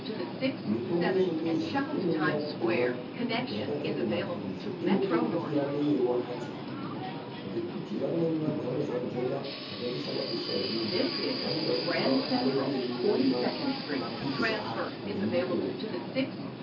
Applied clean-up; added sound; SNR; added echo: none; Subway, metro, underground; 1 dB; reverberation time 0.7 s.